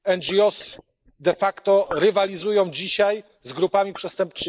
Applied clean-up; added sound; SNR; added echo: neural mask model Resemble Enhance denoiser.